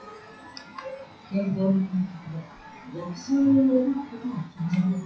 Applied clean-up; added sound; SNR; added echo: classical method WPE with log-MMSE.